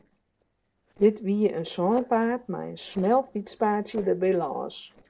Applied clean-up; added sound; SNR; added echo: neural separator model SepFormer DNS4.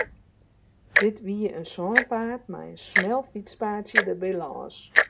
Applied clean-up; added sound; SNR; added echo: none; Tick-tock; -2 dB; none.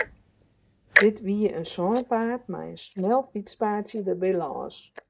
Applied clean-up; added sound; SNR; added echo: neural mask model DeepFilterNet 3.